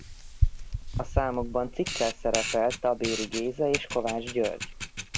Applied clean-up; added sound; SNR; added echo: none; Camera; 2 dB; none.